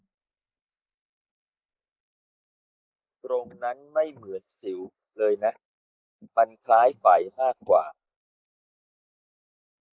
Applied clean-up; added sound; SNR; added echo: neural mask model Resemble Enhance denoiser.